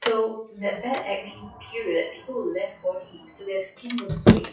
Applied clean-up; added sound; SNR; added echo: classical method WPE with log-MMSE.